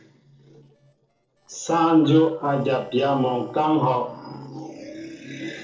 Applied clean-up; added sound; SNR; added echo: neural separator model SepFormer DNS4.